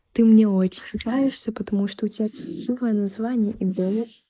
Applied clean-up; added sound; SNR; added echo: neural mask model Resemble Enhance denoiser.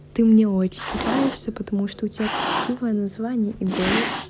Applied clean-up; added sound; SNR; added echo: none; Cat; 7 dB; none.